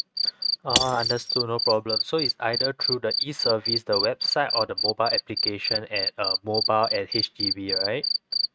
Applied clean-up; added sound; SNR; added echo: neural mask model RNNoise.